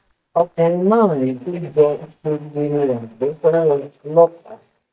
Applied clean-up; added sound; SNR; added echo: neural mask model DeepFilterNet 3.